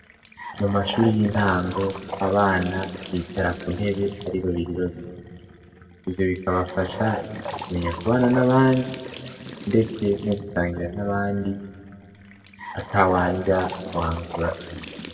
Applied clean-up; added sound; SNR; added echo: none; Trickle, dribble / Bathtub (filling or washing) / Sink (filling or washing) / Gurgling; 10 dB; reverberation time 1.2 s.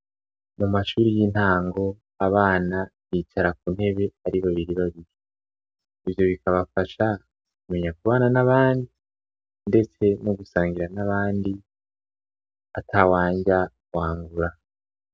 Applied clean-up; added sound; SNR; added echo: none; none; none; none.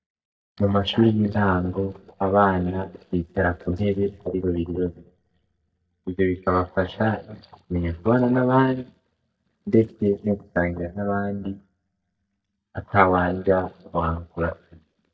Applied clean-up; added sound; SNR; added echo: neural mask model DeepFilterNet 3.